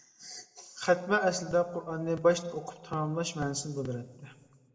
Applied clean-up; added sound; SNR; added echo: none; none; none; reverberation time 1.2 s.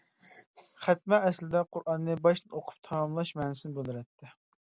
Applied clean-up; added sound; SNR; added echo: none; none; none; none.